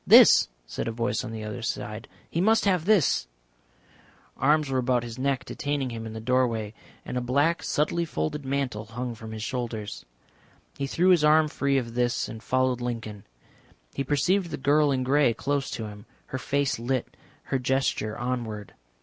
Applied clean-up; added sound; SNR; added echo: none; none; none; none.